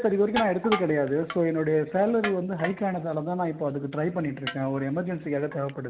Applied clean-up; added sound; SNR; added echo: none; Crushing; 12 dB; none.